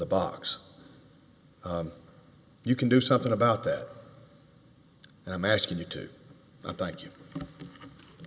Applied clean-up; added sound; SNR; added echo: none; none; none; none.